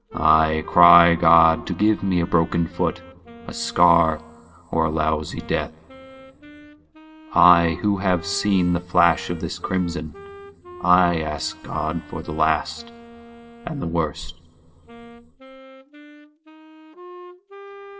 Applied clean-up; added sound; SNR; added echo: none; Wind instrument, woodwind instrument; 20 dB; reverberation time 2.4 s.